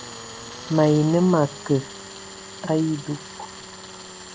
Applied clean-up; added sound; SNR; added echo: none; Tools; 14 dB; none.